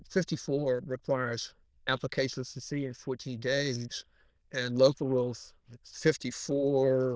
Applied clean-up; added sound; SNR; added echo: neural diffusion model UNIVERSE++.